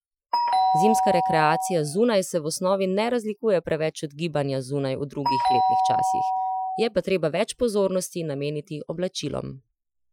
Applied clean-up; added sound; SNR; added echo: classical method Wiener filter.